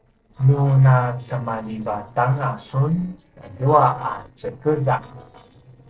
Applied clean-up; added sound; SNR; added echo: neural separator model SepFormer DNS4.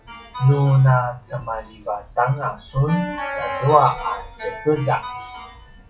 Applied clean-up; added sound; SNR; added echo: classical method WPE with log-MMSE.